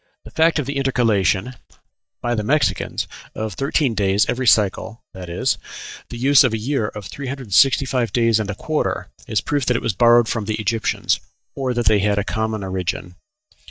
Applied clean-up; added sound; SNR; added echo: neural mask model DeepFilterNet 3.